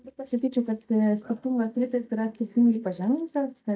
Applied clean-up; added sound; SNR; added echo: neural mask model DeepFilterNet 3.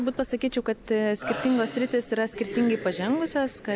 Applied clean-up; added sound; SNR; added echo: none; none; none; none.